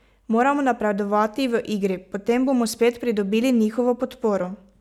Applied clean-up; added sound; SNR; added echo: none; none; none; none.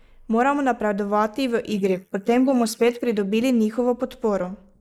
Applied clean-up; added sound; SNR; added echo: neural mask model Resemble Enhance denoiser.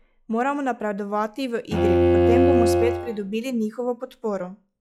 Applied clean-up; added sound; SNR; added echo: classical method log-MMSE.